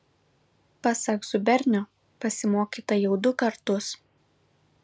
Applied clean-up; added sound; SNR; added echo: none; none; none; none.